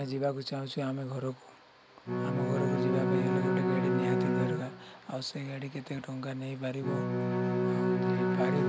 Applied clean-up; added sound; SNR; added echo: none; Bowed string instrument; -4 dB; none.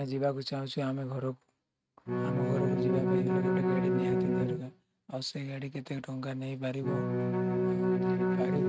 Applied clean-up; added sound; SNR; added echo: neural mask model RNNoise.